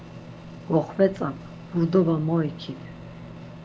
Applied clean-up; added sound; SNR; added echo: none; Microwave oven; 14 dB; none.